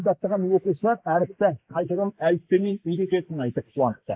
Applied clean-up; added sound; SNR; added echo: neural mask model Resemble Enhance denoiser.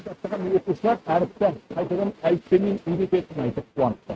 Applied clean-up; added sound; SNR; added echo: neural mask model RNNoise.